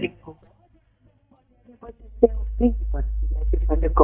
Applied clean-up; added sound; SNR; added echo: neural mask model DeepFilterNet 3.